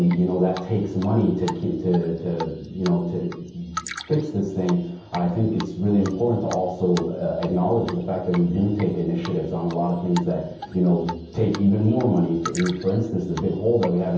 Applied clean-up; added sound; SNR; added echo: none; Drip; 17 dB; reverberation time 0.9 s.